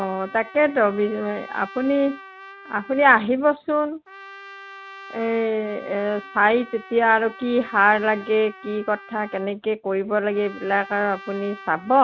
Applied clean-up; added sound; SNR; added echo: none; Trumpet; 19 dB; none.